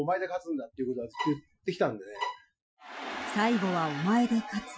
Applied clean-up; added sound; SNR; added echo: classical method Wiener filter.